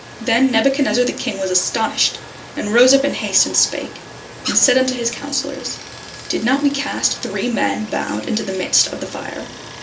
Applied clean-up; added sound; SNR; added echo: none; Stream; 15 dB; reverberation time 0.2 s.